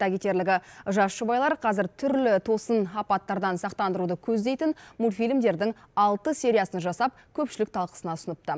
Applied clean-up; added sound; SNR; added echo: none; none; none; none.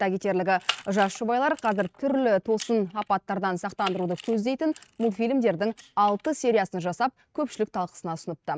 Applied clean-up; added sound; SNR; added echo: neural mask model RNNoise.